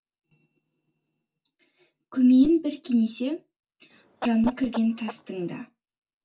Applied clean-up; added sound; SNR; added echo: none; Chicken, rooster; 13 dB; reverberation time 0.2 s.